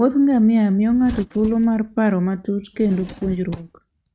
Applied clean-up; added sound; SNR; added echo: neural mask model RNNoise.